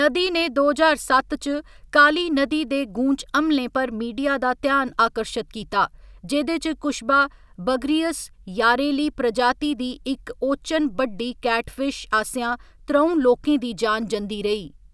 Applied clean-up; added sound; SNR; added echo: none; none; none; none.